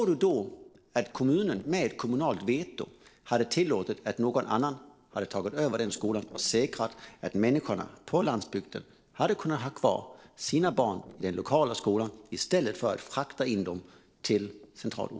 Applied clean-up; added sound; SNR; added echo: neural separator model SepFormer DNS4.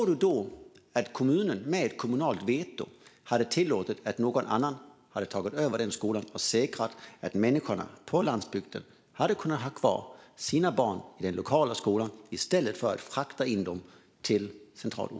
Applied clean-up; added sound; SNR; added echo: none; none; none; none.